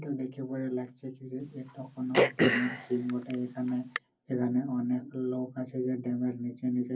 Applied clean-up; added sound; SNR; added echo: none; Cough; -2 dB; reverberation time 0.3 s.